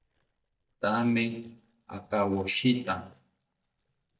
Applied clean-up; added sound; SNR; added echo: neural mask model DeepFilterNet 3.